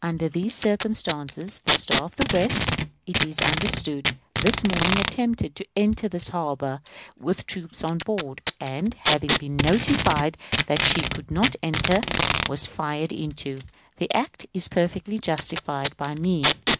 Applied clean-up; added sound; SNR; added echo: none; Packing tape, duct tape; 0 dB; none.